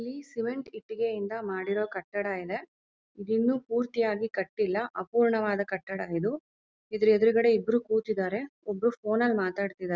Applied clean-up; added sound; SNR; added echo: none; none; none; none.